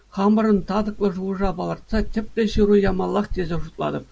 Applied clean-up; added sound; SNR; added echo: none; none; none; none.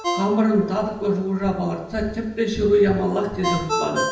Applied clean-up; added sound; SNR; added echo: none; Ringtone; 8 dB; reverberation time 0.8 s.